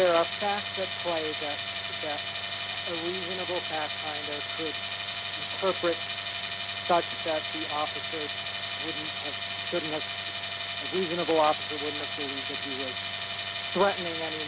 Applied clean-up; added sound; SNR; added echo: none; Tools; 1 dB; none.